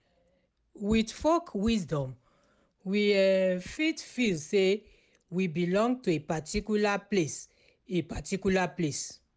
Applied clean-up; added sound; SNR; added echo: none; none; none; none.